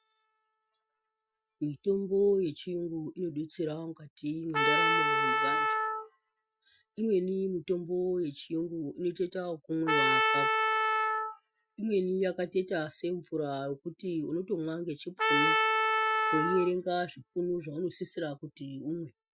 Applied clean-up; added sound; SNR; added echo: classical method Wiener filter.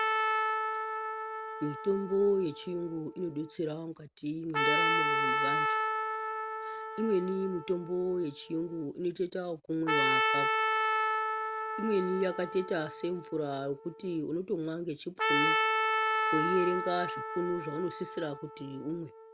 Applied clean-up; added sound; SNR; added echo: none; Trumpet; -1 dB; none.